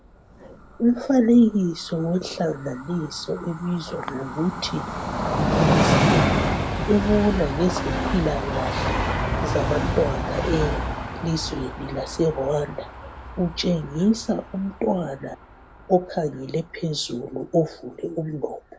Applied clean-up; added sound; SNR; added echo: none; Train; 2 dB; none.